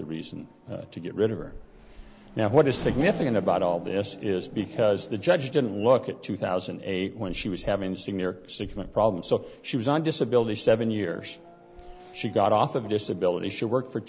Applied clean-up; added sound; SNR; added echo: none; Race car, auto racing / Accelerating, revving, vroom; 16 dB; none.